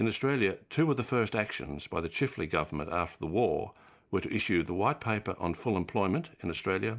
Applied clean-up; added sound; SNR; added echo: none; none; none; none.